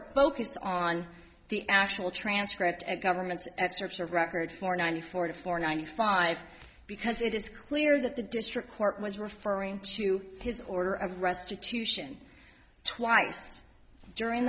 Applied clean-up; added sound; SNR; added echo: none; none; none; none.